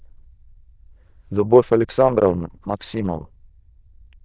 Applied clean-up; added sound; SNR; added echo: neural diffusion model UNIVERSE++.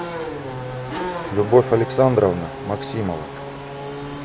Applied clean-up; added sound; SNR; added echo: none; Race car, auto racing / Accelerating, revving, vroom; 7 dB; none.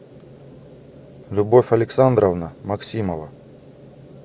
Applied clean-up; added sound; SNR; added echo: none; none; none; none.